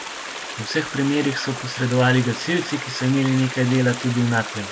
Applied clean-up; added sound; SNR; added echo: none; Stream; 10 dB; none.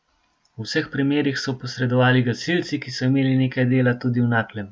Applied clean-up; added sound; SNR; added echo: none; none; none; none.